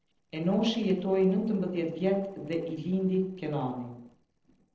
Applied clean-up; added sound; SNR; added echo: neural separator model SepFormer DNS4.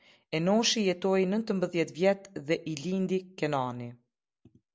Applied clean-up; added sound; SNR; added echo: none; none; none; none.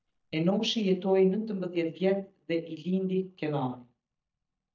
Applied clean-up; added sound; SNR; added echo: neural mask model DeepFilterNet 3.